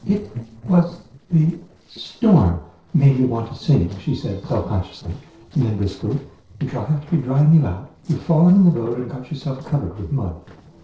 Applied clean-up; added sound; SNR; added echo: neural separator model SepFormer DNS4.